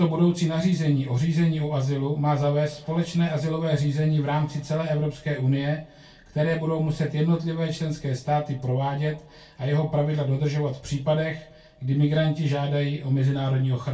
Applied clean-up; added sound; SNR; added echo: none; none; none; reverberation time 0.2 s.